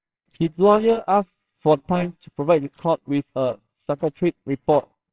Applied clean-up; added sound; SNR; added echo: neural separator model SepFormer WHAMR!.